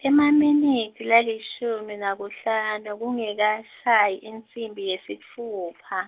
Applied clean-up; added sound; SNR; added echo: none; none; none; none.